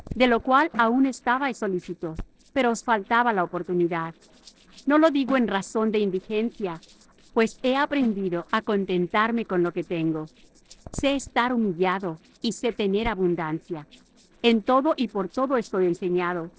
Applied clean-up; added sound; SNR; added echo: neural separator model SepFormer DNS4.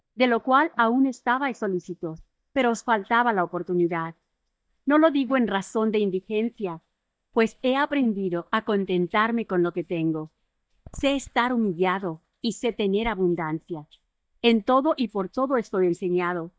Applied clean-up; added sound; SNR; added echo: neural mask model DeepFilterNet 3.